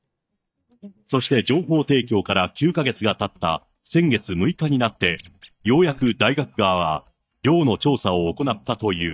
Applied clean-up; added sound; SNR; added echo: neural mask model DeepFilterNet 3.